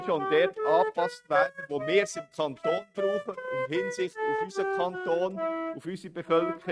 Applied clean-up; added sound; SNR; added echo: neural mask model RNNoise.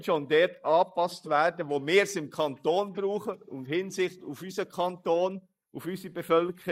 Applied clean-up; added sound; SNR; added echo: neural mask model Resemble Enhance denoiser.